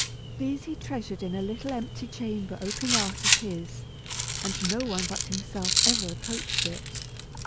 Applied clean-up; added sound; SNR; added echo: none; Rattle; -3 dB; none.